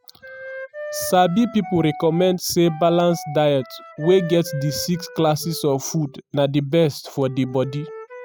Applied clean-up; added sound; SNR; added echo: classical method spectral subtraction.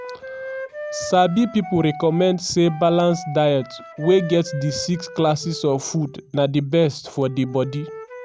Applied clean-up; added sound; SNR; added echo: none; Wind instrument, woodwind instrument; 14 dB; none.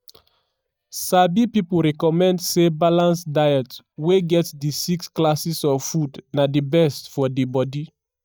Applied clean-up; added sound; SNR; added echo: neural mask model DeepFilterNet 3.